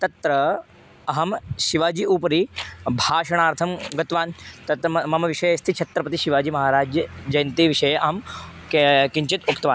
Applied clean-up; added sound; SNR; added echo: none; none; none; none.